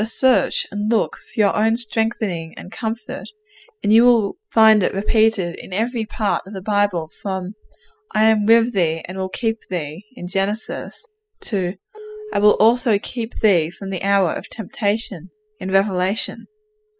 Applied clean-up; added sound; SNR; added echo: classical method spectral subtraction.